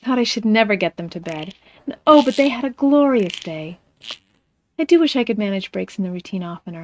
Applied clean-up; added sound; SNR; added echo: neural mask model RNNoise.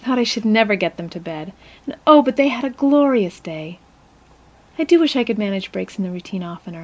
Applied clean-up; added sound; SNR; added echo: none; none; none; none.